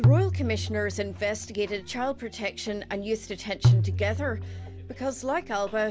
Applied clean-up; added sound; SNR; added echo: none; Tabla; -4 dB; none.